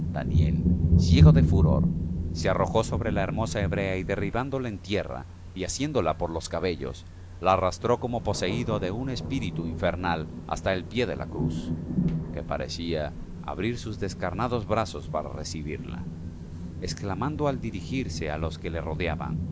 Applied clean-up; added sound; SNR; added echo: none; Thunder; -2 dB; none.